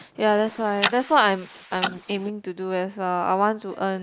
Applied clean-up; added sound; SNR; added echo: neural mask model Resemble Enhance denoiser.